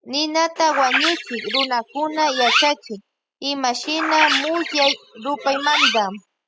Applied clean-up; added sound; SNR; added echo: classical method spectral subtraction.